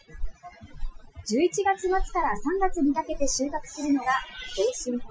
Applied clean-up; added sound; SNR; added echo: classical method Wiener filter.